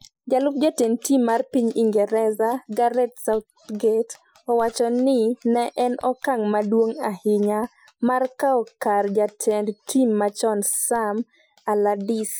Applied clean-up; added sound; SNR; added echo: classical method Wiener filter.